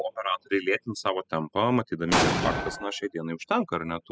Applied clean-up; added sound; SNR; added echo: classical method spectral subtraction.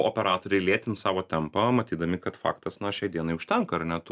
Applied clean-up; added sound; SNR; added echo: none; none; none; none.